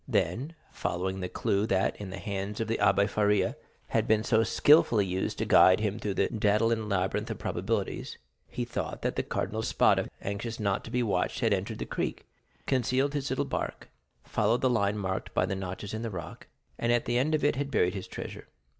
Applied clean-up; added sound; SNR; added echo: none; none; none; none.